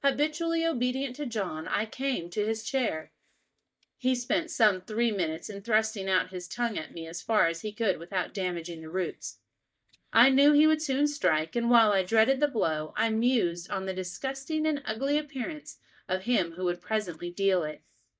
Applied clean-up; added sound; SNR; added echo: neural mask model DeepFilterNet 3.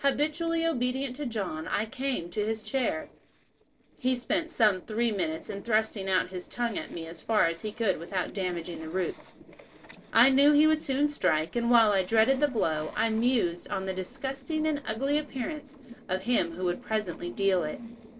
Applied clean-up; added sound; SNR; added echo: neural separator model SepFormer DNS4.